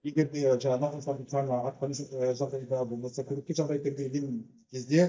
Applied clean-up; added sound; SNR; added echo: neural mask model DeepFilterNet 3.